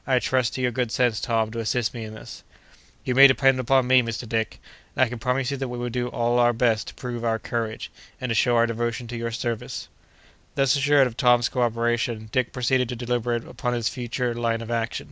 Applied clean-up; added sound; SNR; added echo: none; none; none; none.